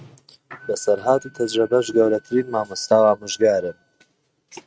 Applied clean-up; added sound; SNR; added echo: neural mask model RNNoise.